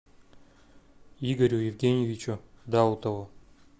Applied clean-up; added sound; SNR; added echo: none; none; none; none.